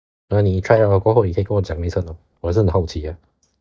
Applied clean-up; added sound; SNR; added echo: neural mask model DeepFilterNet 3.